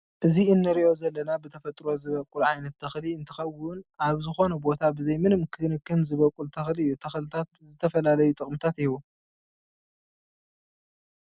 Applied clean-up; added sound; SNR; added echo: none; none; none; none.